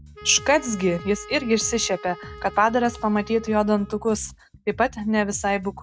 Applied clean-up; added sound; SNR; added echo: none; Bass guitar + Wind instrument, woodwind instrument; 17 dB; none.